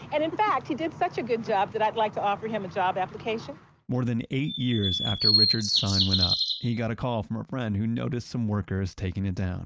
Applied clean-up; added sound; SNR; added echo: none; Bird vocalization, bird call, bird song; -2 dB; none.